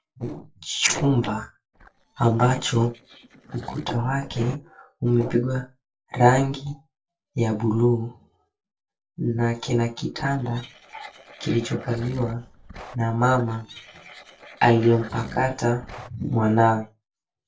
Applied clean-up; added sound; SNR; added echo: neural separator model SepFormer DNS4.